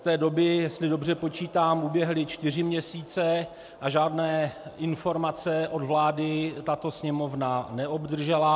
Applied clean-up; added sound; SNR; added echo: none; none; none; none.